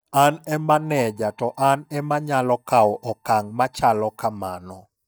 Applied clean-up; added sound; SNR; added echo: neural mask model DeepFilterNet 3.